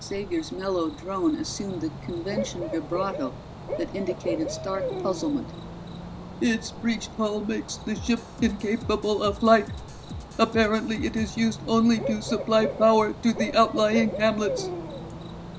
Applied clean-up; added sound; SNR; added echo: none; Drum kit + Cricket / Bird; 9 dB; none.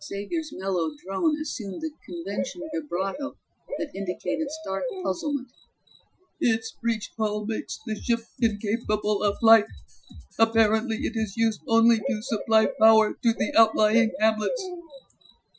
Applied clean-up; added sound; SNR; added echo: classical method Wiener filter.